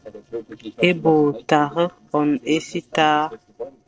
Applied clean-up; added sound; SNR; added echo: neural separator model SepFormer DNS4.